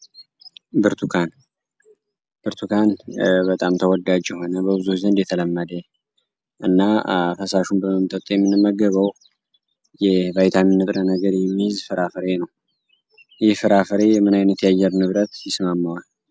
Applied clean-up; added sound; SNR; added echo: none; none; none; none.